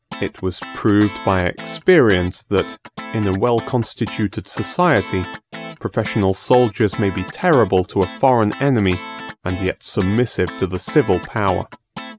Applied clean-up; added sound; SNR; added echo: none; Guitar; 15 dB; none.